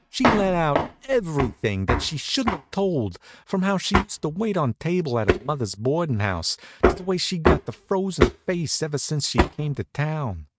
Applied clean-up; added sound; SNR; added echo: neural mask model RNNoise.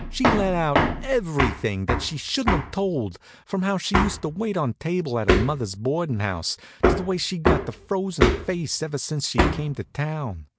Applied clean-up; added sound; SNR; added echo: none; Hammer; 0 dB; none.